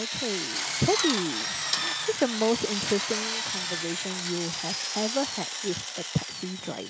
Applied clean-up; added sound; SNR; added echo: none; Drill; 1 dB; none.